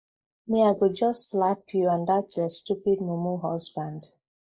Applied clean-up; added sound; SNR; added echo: neural mask model Resemble Enhance denoiser.